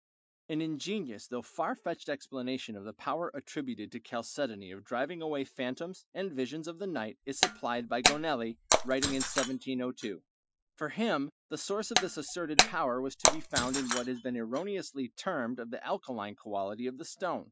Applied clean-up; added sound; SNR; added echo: classical method Wiener filter.